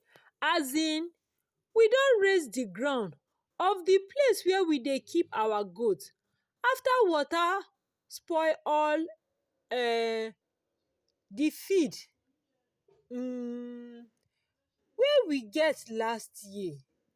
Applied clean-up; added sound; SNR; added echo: none; none; none; none.